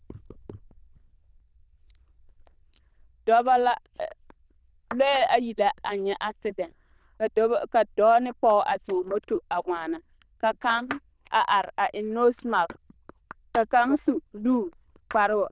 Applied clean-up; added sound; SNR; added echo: neural diffusion model UNIVERSE++.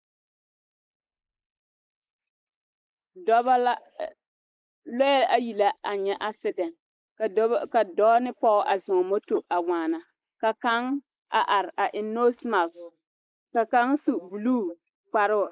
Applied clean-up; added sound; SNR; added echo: neural mask model Resemble Enhance denoiser.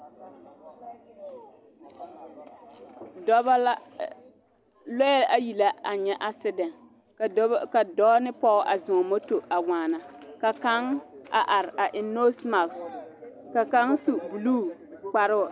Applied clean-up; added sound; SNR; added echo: none; none; none; none.